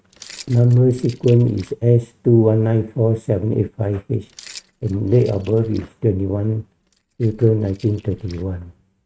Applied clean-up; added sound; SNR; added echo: neural mask model RNNoise.